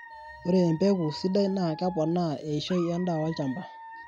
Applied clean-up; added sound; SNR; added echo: none; Alarm / Dog; 17 dB; none.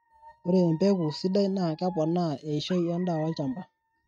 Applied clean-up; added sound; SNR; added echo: neural mask model RNNoise.